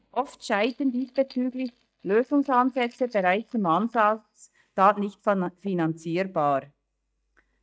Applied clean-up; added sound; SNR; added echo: neural mask model DeepFilterNet 3.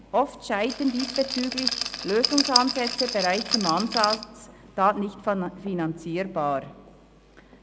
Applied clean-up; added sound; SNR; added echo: none; Rattle; 2 dB; none.